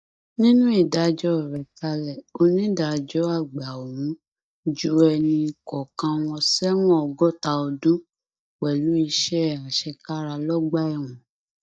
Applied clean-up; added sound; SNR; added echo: neural mask model DeepFilterNet 3.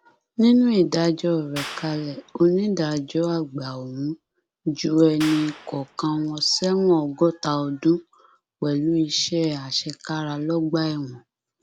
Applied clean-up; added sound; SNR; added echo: none; Clapping; 19 dB; none.